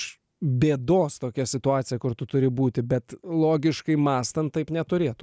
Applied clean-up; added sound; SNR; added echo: none; none; none; none.